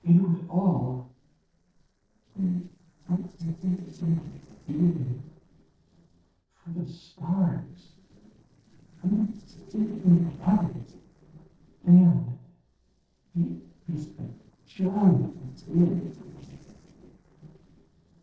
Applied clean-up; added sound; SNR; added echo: neural separator model SepFormer DNS4.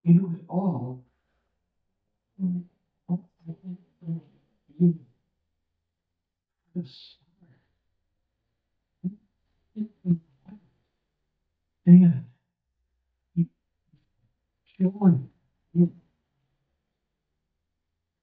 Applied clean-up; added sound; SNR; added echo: neural mask model DeepFilterNet 3.